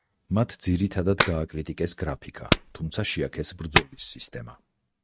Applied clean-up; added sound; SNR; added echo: neural mask model RNNoise.